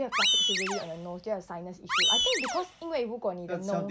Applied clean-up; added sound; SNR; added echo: none; Animal; -4 dB; none.